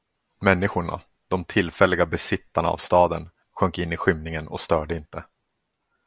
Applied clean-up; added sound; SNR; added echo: none; none; none; none.